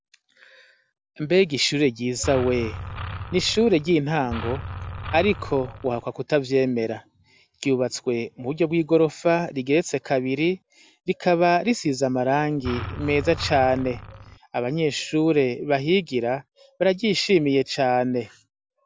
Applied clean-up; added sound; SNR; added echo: none; Engine; 10 dB; none.